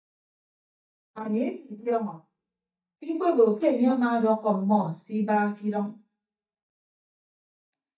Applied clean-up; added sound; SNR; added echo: neural mask model DeepFilterNet 3.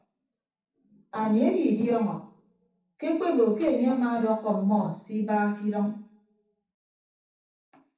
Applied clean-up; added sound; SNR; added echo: neural separator model SepFormer DNS4.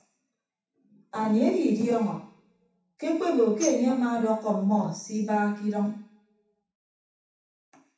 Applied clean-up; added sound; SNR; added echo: none; Tambourine; 14 dB; reverberation time 0.7 s.